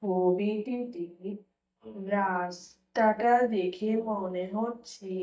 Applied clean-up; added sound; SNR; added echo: neural mask model DeepFilterNet 3.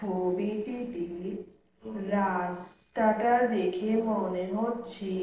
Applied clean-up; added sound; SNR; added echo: neural separator model SepFormer DNS4.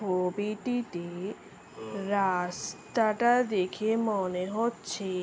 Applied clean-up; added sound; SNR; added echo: none; none; none; none.